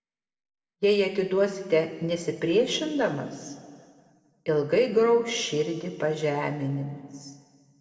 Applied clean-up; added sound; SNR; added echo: none; none; none; reverberation time 1.5 s.